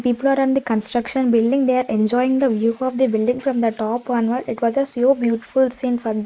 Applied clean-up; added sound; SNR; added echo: neural mask model Resemble Enhance denoiser.